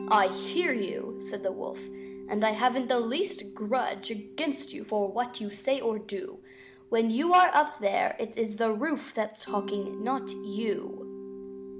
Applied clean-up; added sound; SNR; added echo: none; Mallet percussion; 12 dB; none.